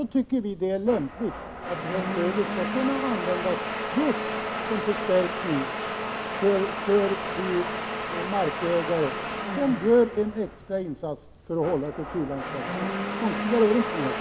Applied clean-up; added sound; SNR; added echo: none; Domestic sounds, home sounds; 4 dB; none.